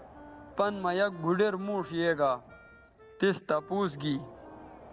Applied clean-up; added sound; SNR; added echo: none; Wind instrument, woodwind instrument + Crowd; 18 dB; none.